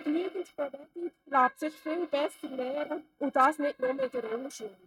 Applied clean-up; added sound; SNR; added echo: neural mask model RNNoise.